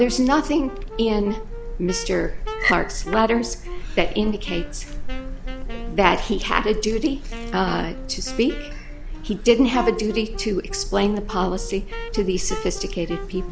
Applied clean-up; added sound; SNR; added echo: none; Wind instrument, woodwind instrument; 15 dB; none.